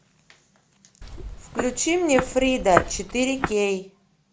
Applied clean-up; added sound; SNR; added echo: none; Walk, footsteps; 5 dB; none.